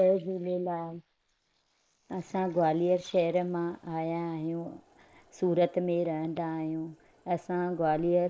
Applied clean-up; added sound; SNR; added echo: neural mask model Resemble Enhance denoiser.